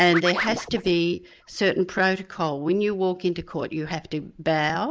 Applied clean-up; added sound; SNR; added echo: neural mask model Resemble Enhance denoiser.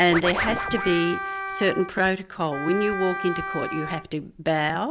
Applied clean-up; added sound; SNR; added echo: none; Wind instrument, woodwind instrument + Scratching (performance technique); 6 dB; none.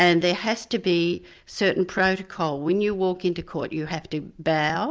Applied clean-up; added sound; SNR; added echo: none; none; none; none.